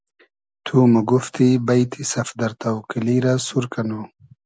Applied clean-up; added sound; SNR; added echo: none; none; none; none.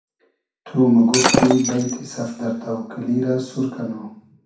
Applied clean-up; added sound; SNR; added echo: none; Shatter; 2 dB; reverberation time 0.6 s.